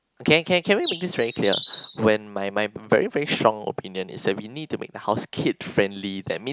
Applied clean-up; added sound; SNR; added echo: none; Bird; 3 dB; none.